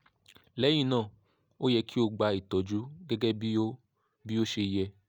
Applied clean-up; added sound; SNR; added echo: none; none; none; none.